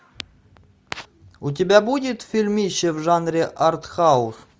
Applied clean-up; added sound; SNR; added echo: none; none; none; none.